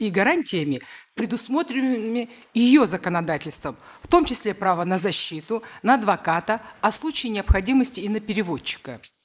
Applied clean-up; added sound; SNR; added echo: neural mask model Resemble Enhance denoiser.